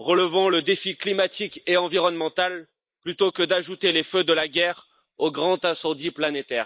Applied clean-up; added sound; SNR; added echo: neural mask model Resemble Enhance denoiser.